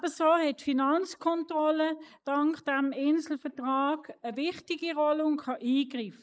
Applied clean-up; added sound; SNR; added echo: neural mask model Resemble Enhance denoiser.